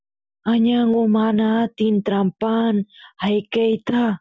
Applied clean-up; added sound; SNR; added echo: none; none; none; none.